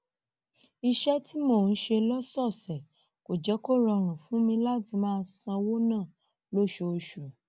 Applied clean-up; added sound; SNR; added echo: none; none; none; none.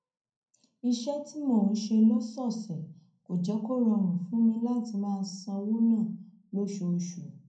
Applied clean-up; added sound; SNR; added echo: none; none; none; reverberation time 0.5 s.